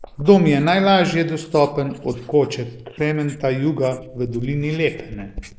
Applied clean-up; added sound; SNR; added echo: neural mask model Resemble Enhance denoiser.